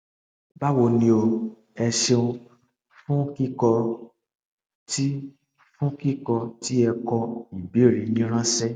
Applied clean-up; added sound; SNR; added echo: none; none; none; none.